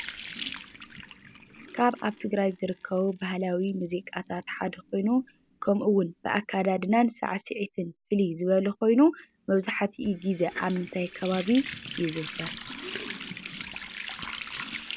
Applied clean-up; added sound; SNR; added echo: none; Water tap, faucet; 14 dB; none.